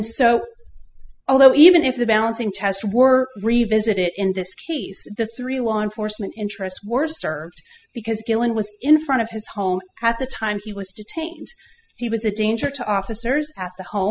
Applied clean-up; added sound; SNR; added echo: classical method spectral subtraction.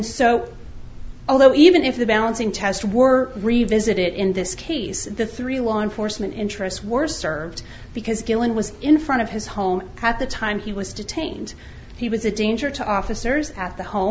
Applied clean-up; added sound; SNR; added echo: none; none; none; none.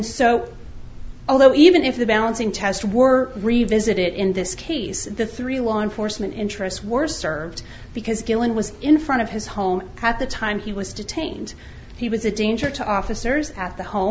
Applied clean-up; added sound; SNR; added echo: none; Tap; 15 dB; none.